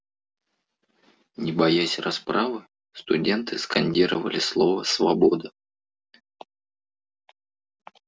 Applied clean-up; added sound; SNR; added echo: none; none; none; none.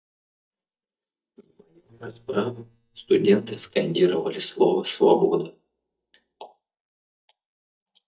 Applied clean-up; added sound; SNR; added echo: neural mask model DeepFilterNet 3.